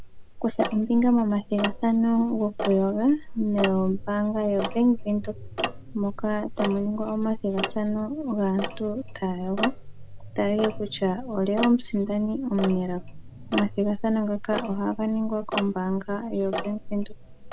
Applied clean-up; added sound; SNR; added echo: none; Tick-tock; 8 dB; none.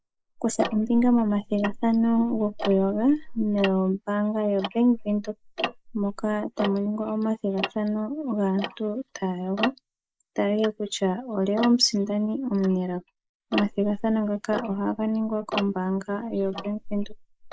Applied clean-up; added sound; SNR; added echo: neural mask model Resemble Enhance denoiser.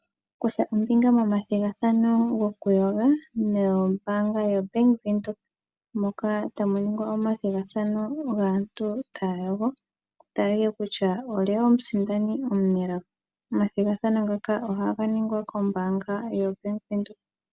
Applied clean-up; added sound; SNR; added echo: none; none; none; none.